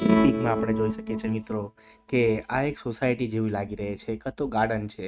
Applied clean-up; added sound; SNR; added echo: neural mask model RNNoise.